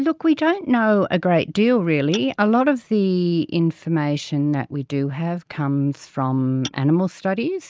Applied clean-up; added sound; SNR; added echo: neural mask model RNNoise.